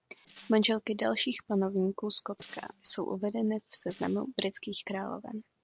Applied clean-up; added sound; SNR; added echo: neural separator model SepFormer DNS4.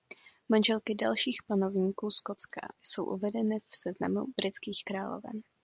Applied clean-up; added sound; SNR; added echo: none; none; none; none.